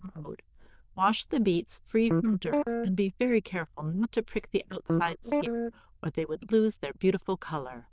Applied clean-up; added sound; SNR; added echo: neural diffusion model UNIVERSE++.